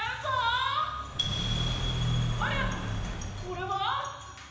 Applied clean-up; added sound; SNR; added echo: none; Car; -1 dB; reverberation time 1.0 s.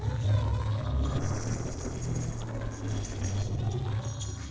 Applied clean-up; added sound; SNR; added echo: neural separator model SepFormer DNS4.